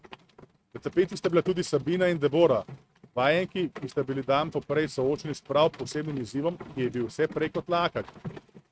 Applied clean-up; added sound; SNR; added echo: neural mask model RNNoise.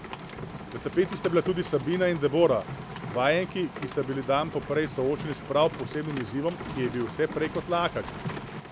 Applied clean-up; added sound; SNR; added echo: none; Rain; 10 dB; none.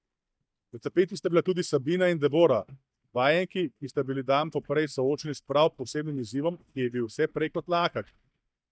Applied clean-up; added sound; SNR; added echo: neural mask model DeepFilterNet 3.